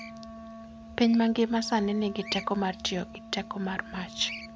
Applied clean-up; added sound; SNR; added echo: none; Wind instrument, woodwind instrument + Bird vocalization, bird call, bird song; 14 dB; none.